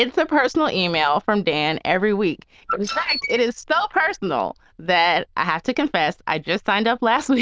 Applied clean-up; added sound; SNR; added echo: neural diffusion model UNIVERSE++.